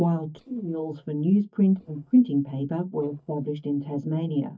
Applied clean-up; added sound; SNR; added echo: neural mask model DeepFilterNet 3.